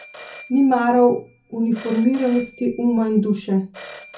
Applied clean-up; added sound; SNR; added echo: none; Telephone; 15 dB; reverberation time 0.2 s.